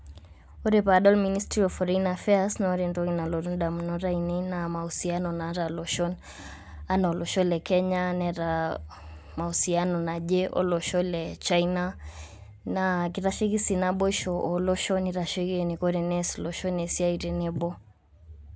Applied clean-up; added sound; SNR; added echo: none; none; none; none.